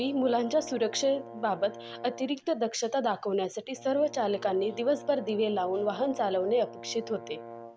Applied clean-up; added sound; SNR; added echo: none; Brass instrument; 16 dB; none.